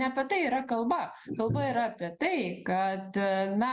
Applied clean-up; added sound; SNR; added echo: none; none; none; none.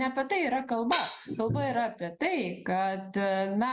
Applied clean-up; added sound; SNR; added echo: none; Hi-hat; 7 dB; none.